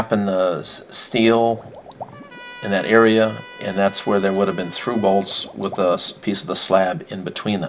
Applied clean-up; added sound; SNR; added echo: none; Trumpet + Liquid; 20 dB; none.